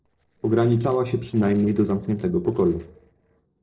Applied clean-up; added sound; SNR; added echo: neural separator model SepFormer DNS4.